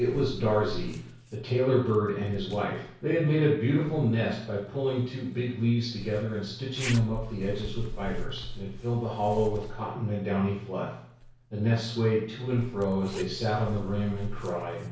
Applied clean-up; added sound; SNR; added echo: none; Zipper (clothing); 12 dB; reverberation time 0.6 s.